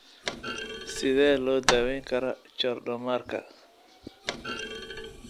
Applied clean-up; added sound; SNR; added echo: none; Thump, thud; 7 dB; none.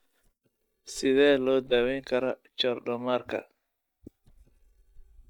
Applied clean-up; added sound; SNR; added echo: neural mask model DeepFilterNet 3.